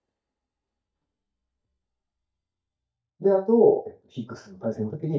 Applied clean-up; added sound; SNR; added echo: neural mask model DeepFilterNet 3.